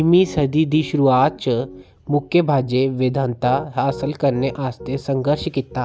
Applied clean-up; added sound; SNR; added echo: none; Piano; 18 dB; none.